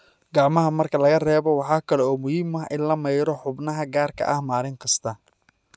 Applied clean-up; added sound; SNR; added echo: none; none; none; none.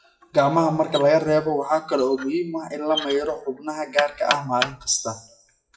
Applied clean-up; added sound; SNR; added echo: classical method WPE with log-MMSE.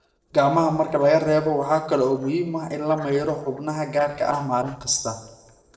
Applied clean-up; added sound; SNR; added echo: neural separator model SepFormer DNS4.